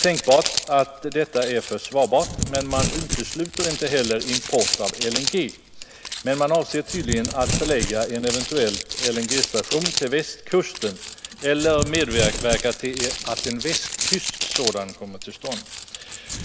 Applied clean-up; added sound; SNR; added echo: none; Crumpling, crinkling; 4 dB; none.